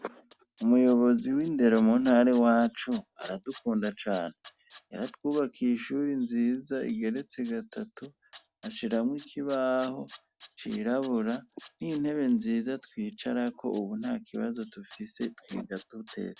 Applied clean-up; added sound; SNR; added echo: none; Tools; 19 dB; none.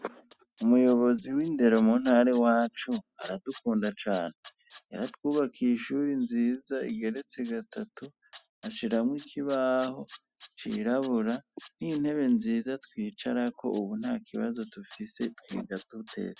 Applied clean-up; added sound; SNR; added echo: classical method spectral subtraction.